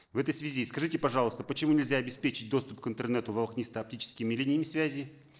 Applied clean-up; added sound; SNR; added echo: neural separator model SepFormer DNS4.